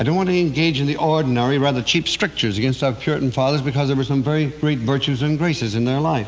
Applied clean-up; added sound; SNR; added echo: none; none; none; none.